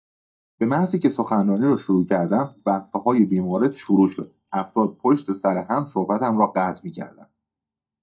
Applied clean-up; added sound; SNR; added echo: neural mask model DeepFilterNet 3.